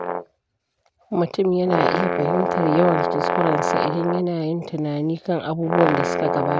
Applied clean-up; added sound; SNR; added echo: none; Brass instrument; 1 dB; none.